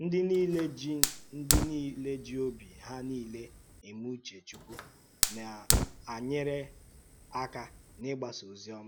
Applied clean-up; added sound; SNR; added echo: none; Fire; -1 dB; none.